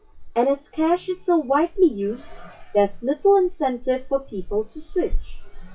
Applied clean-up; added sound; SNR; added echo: classical method WPE with log-MMSE.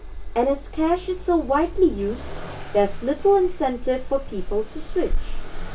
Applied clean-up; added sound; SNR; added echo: none; Accelerating, revving, vroom; 5 dB; reverberation time 0.2 s.